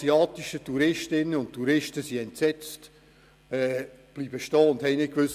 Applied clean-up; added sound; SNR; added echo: none; none; none; none.